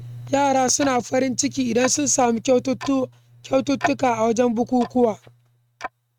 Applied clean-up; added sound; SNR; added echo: neural mask model RNNoise.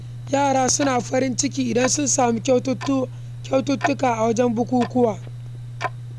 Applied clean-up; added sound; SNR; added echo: none; Tick-tock; 10 dB; none.